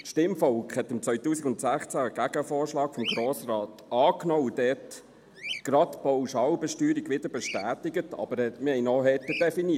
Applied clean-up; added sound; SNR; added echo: none; Bird vocalization, bird call, bird song; 17 dB; none.